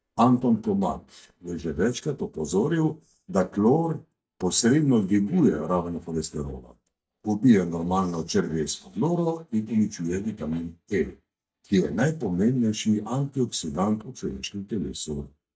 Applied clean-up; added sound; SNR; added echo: neural mask model DeepFilterNet 3.